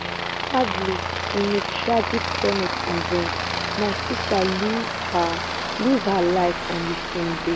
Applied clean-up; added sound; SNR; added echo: none; Aircraft; 2 dB; none.